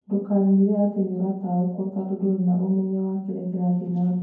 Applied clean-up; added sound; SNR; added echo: none; none; none; reverberation time 0.9 s.